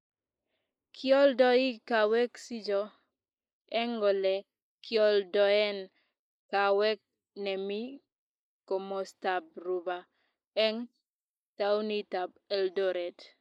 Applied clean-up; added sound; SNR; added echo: neural mask model Resemble Enhance denoiser.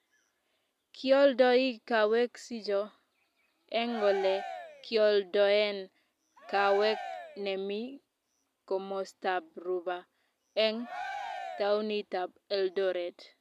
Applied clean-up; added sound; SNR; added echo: none; Cheering; 11 dB; none.